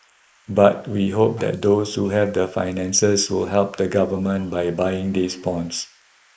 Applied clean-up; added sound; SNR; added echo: neural mask model Resemble Enhance denoiser.